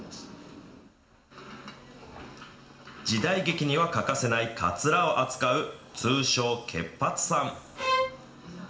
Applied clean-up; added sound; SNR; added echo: none; Bowed string instrument; 1 dB; reverberation time 1.6 s.